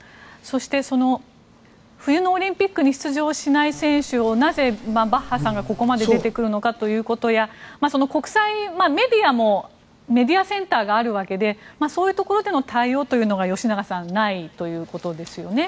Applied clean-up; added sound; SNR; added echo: none; Insect; 15 dB; none.